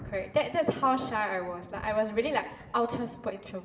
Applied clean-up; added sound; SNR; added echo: none; Thunder; 19 dB; reverberation time 1.0 s.